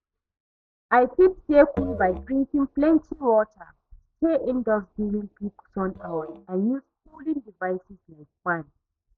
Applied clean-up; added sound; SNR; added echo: neural mask model DeepFilterNet 3.